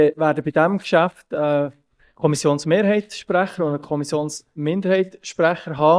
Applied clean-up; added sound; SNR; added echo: neural mask model DeepFilterNet 3.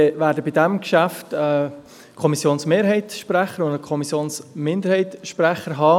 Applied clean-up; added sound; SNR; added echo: none; none; none; none.